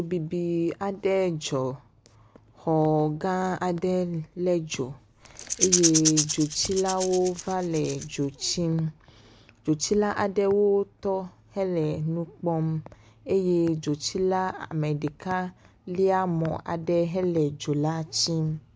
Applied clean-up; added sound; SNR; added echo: none; Rattle / Rattle (instrument); 3 dB; none.